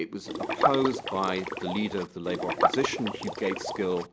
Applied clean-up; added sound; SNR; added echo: none; Liquid; 0 dB; none.